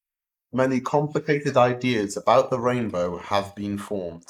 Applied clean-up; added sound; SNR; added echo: neural mask model Resemble Enhance denoiser.